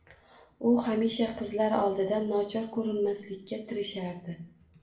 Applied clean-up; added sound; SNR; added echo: none; none; none; reverberation time 0.5 s.